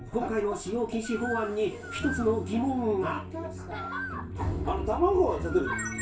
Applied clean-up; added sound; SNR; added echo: none; Bird; 14 dB; reverberation time 0.3 s.